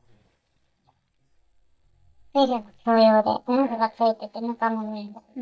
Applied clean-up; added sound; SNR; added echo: neural mask model DeepFilterNet 3.